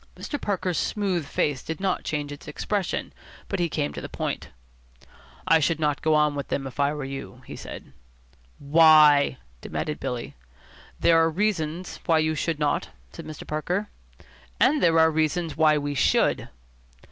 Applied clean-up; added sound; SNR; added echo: none; none; none; none.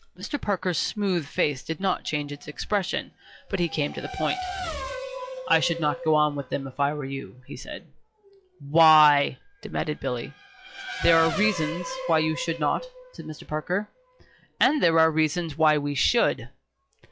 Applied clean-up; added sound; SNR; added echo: classical method log-MMSE.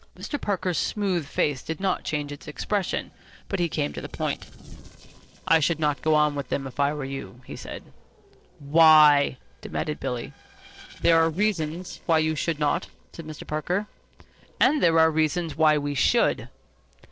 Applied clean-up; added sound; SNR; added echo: neural separator model SepFormer DNS4.